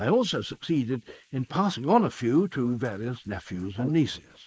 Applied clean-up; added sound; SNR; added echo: neural mask model Resemble Enhance denoiser.